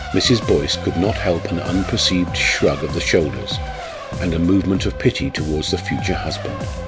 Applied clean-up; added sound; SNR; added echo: none; Bass guitar + Race car, auto racing; 7 dB; none.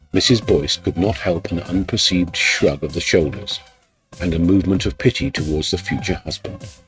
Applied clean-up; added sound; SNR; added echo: neural mask model RNNoise.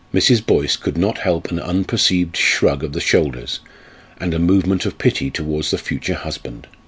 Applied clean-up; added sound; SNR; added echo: none; none; none; none.